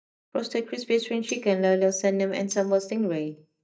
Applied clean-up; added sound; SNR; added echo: neural mask model DeepFilterNet 3.